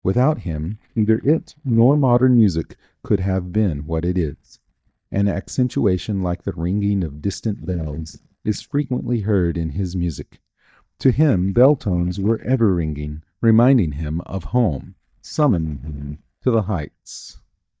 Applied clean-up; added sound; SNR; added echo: neural mask model DeepFilterNet 3.